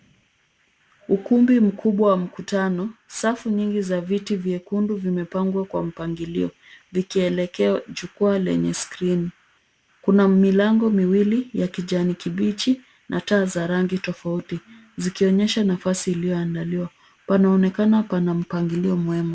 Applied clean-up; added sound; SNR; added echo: none; none; none; none.